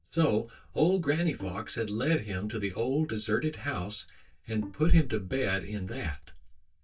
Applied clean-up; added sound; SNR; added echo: neural mask model DeepFilterNet 3.